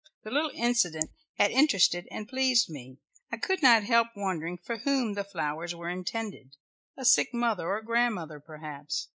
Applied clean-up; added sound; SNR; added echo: neural mask model Resemble Enhance denoiser.